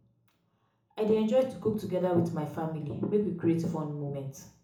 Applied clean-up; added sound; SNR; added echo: none; none; none; reverberation time 0.7 s.